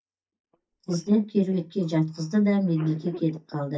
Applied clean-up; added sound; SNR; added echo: neural mask model DeepFilterNet 3.